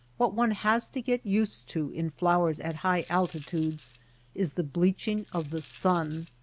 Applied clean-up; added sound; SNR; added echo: none; Coin (dropping); 19 dB; none.